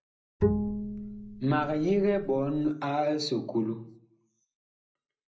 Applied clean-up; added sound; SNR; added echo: none; Bowed string instrument; 2 dB; reverberation time 0.5 s.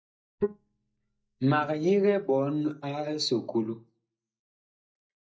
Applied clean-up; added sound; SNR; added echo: neural mask model DeepFilterNet 3.